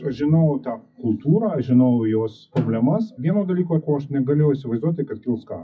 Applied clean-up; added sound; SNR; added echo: classical method WPE with log-MMSE.